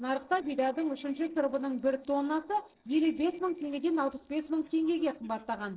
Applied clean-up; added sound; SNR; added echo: neural separator model SepFormer DNS4.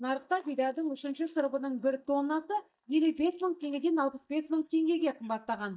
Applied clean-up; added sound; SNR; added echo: neural mask model DeepFilterNet 3.